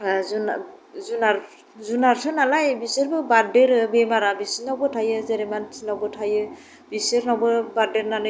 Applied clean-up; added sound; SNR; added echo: none; none; none; none.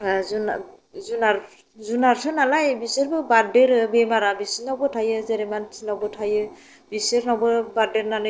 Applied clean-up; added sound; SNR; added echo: neural separator model SepFormer DNS4.